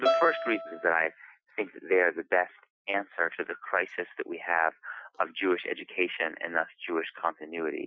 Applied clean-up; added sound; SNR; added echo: classical method Wiener filter.